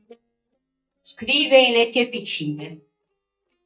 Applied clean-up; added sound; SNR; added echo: neural mask model DeepFilterNet 3.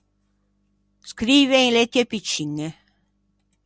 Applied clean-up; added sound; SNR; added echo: none; none; none; none.